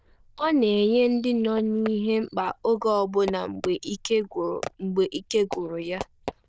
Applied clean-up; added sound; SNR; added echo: neural diffusion model UNIVERSE++.